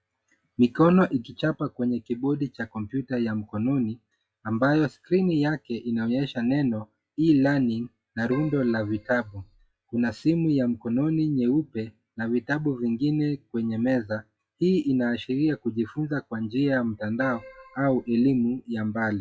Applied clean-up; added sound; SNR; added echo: classical method log-MMSE.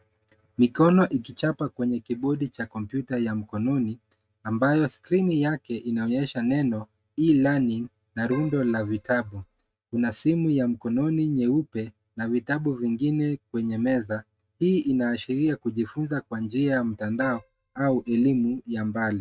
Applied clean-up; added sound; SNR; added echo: neural mask model RNNoise.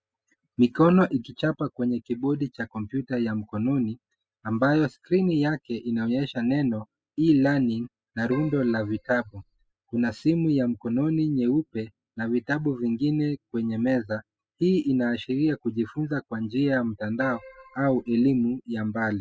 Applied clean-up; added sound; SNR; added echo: classical method spectral subtraction.